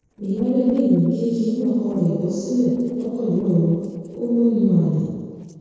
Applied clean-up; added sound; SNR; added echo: neural separator model SepFormer DNS4.